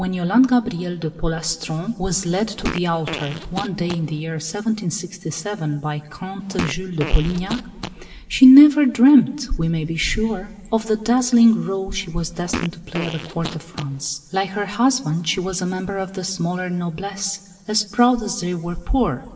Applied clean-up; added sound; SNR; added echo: none; Fart; 11 dB; reverberation time 1.7 s.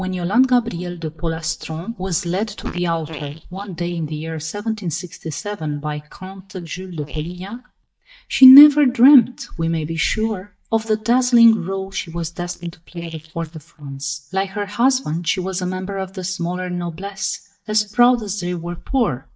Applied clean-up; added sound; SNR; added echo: neural mask model DeepFilterNet 3.